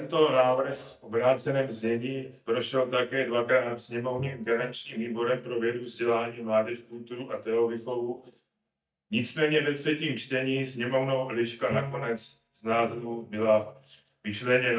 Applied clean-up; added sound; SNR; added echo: neural mask model DeepFilterNet 3.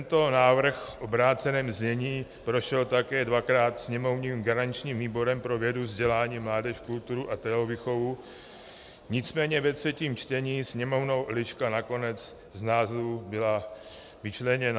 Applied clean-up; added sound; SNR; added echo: none; none; none; none.